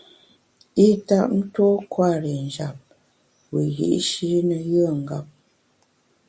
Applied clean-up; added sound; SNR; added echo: none; none; none; none.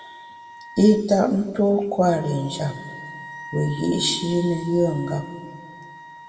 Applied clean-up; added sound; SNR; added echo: none; Wind instrument, woodwind instrument; 17 dB; reverberation time 1.5 s.